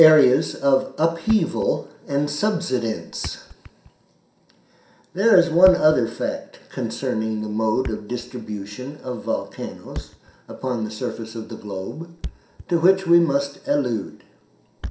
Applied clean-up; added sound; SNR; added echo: none; Thump, thud; 18 dB; reverberation time 0.5 s.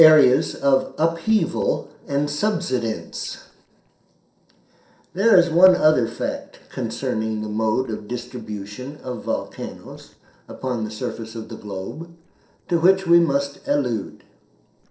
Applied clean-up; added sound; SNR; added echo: neural separator model SepFormer DNS4.